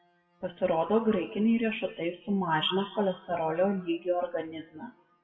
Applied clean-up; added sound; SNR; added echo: classical method WPE with log-MMSE.